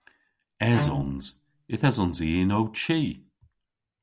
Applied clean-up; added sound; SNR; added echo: none; Bowed string instrument; 5 dB; none.